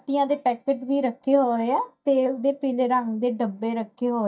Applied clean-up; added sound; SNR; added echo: neural mask model DeepFilterNet 3.